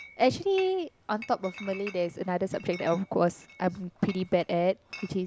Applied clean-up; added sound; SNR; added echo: none; Chatter / Chink, clink; 19 dB; none.